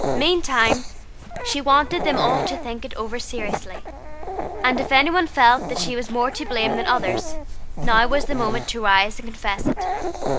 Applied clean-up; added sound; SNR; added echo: none; Dog; 3 dB; none.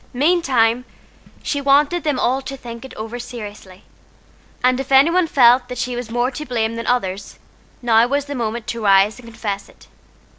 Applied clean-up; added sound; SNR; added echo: none; none; none; none.